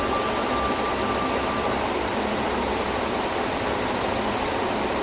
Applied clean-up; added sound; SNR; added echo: none; Telephone; 12 dB; none.